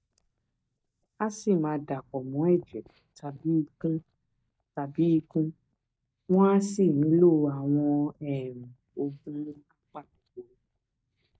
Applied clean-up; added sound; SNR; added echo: neural mask model DeepFilterNet 3.